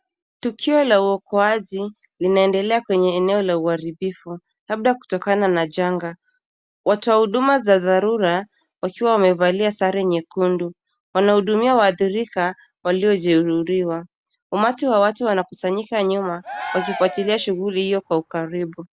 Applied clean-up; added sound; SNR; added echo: none; Cheering; 13 dB; none.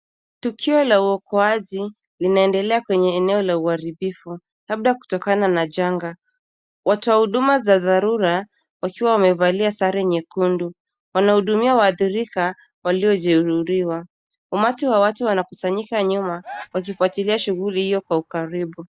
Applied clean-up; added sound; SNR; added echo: neural mask model DeepFilterNet 3.